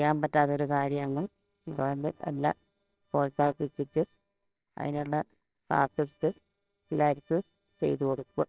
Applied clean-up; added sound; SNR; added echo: neural separator model SepFormer WHAMR!.